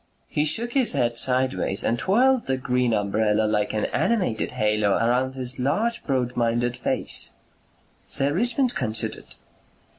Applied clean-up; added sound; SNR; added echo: none; none; none; none.